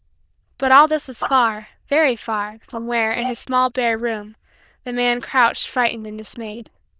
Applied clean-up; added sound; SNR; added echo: neural diffusion model UNIVERSE++.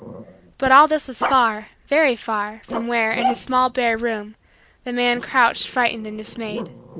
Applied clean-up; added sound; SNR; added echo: none; Growling; 11 dB; none.